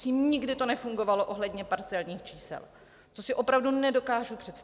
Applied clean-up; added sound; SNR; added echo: none; none; none; none.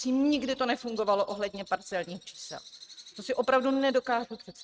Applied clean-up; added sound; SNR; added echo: neural mask model RNNoise.